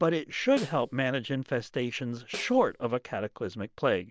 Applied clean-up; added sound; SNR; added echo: none; Snare drum; 19 dB; none.